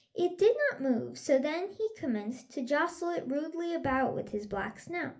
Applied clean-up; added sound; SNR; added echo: none; none; none; reverberation time 0.3 s.